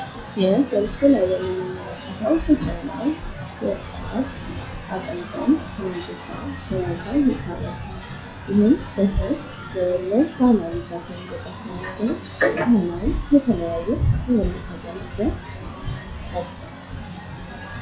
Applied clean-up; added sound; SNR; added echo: classical method log-MMSE.